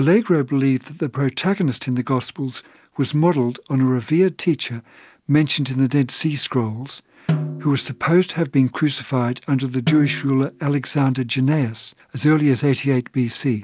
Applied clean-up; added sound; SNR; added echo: none; Snare drum; 9 dB; none.